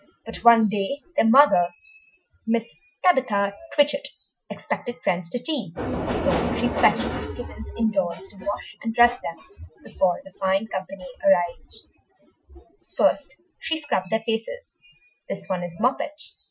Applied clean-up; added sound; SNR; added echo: classical method Wiener filter.